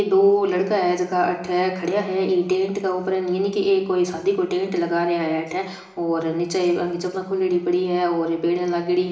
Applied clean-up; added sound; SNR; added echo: none; none; none; reverberation time 0.8 s.